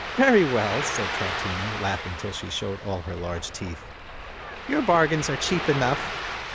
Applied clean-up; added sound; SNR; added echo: none; Ocean; 6 dB; none.